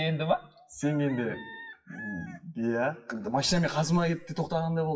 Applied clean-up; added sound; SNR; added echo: classical method WPE with log-MMSE.